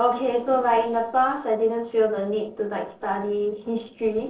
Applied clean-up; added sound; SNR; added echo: neural separator model SepFormer DNS4.